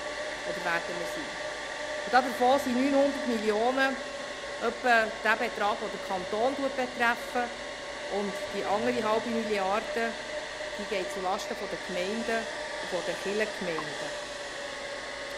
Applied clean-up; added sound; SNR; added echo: none; Domestic sounds, home sounds; 5 dB; none.